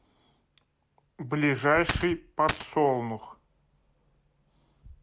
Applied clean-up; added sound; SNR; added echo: none; Coin (dropping); 1 dB; none.